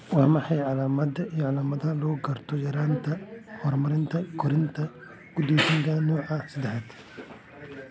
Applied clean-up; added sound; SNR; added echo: none; none; none; none.